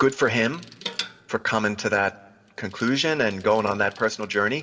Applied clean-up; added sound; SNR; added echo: none; Bicycle; 18 dB; reverberation time 0.3 s.